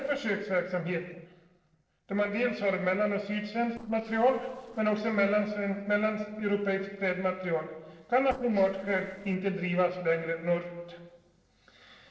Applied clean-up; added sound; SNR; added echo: neural separator model SepFormer DNS4.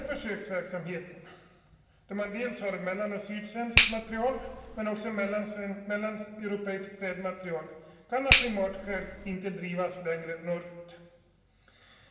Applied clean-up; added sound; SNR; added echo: none; Finger snapping; -3 dB; reverberation time 1.4 s.